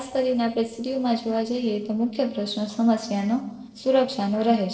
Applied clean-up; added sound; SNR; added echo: neural separator model SepFormer DNS4.